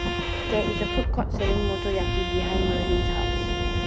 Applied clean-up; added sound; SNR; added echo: none; Thunder + Bowed string instrument; -5 dB; none.